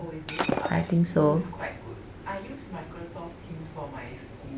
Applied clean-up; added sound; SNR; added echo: none; Shatter; 3 dB; none.